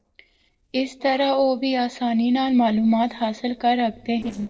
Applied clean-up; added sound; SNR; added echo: neural separator model SepFormer DNS4.